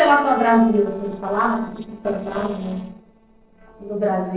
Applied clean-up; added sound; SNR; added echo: neural separator model SepFormer DNS4.